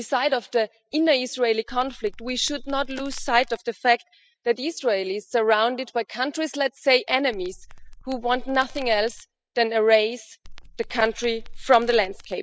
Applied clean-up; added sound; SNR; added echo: classical method spectral subtraction.